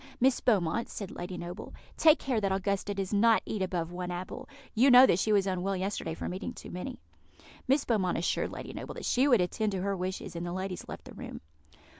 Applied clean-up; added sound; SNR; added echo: none; none; none; none.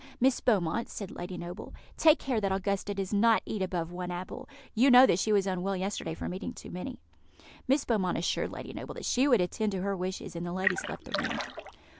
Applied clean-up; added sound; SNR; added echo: none; Splash, splatter; 5 dB; none.